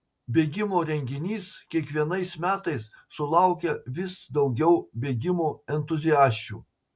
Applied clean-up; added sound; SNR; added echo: none; none; none; none.